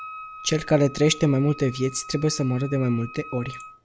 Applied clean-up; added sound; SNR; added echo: none; Wind instrument, woodwind instrument; 17 dB; none.